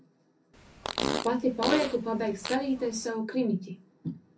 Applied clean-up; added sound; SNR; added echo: none; Fart; 4 dB; reverberation time 0.3 s.